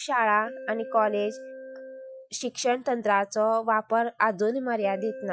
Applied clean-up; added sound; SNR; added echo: classical method Wiener filter.